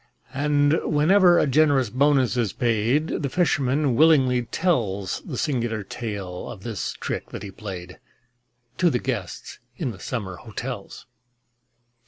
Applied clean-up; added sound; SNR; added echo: none; none; none; none.